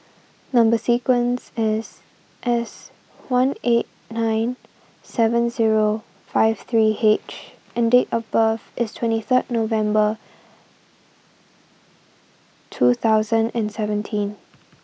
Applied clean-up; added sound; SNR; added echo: none; none; none; none.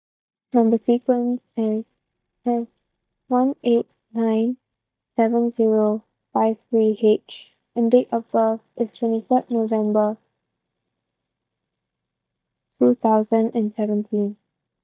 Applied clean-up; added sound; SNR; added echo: neural mask model DeepFilterNet 3.